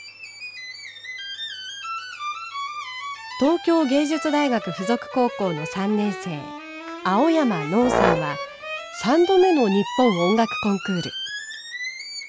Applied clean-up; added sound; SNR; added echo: none; Brass instrument; 2 dB; none.